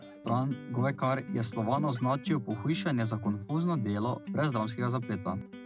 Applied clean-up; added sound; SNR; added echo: none; Acoustic guitar; 10 dB; none.